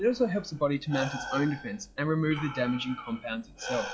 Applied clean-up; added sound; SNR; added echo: classical method log-MMSE.